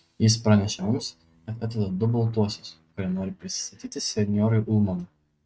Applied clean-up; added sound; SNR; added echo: neural mask model RNNoise.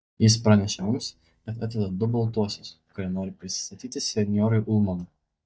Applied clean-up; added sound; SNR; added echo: neural mask model DeepFilterNet 3.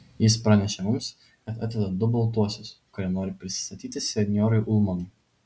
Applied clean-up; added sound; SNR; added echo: none; none; none; none.